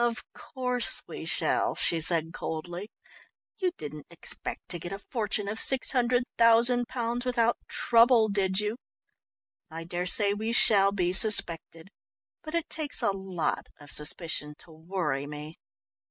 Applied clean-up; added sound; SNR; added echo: none; none; none; none.